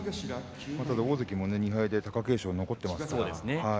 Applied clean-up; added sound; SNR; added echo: none; none; none; none.